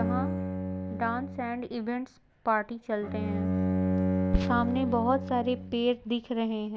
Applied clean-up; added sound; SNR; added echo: none; Bowed string instrument; 1 dB; none.